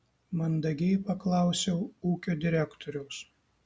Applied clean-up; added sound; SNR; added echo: none; none; none; none.